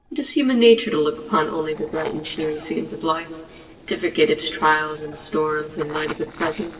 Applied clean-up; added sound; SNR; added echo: neural separator model SepFormer DNS4.